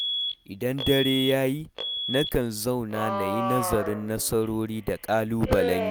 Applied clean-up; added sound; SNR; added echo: none; Alarm; 5 dB; none.